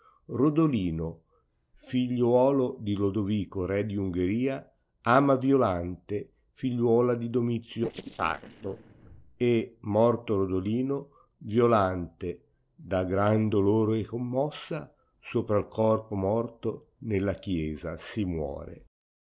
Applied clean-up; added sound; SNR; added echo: neural separator model SepFormer DNS4.